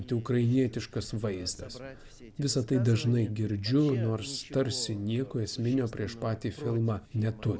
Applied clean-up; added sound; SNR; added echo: none; none; none; none.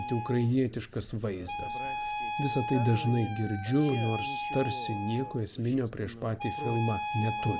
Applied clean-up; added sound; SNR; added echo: none; Wind instrument, woodwind instrument; 6 dB; none.